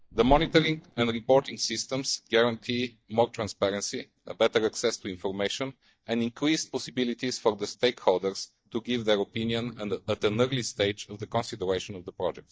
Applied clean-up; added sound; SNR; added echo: neural mask model DeepFilterNet 3.